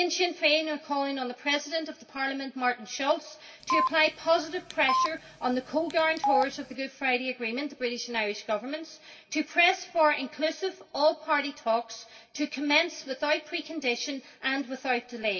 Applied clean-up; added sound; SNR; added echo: none; Telephone; 2 dB; reverberation time 0.2 s.